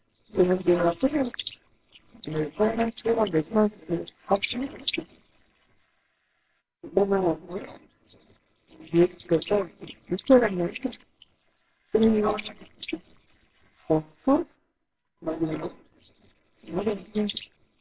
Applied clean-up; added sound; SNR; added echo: neural separator model SepFormer WHAMR!.